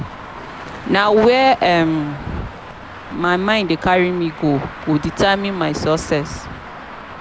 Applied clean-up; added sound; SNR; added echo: none; Traffic noise, roadway noise; 15 dB; none.